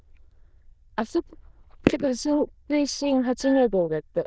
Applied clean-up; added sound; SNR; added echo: neural diffusion model UNIVERSE++.